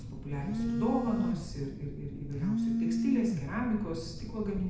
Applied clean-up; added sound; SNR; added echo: none; Telephone; -2 dB; reverberation time 0.8 s.